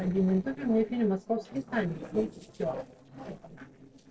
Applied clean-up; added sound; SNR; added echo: neural separator model SepFormer DNS4.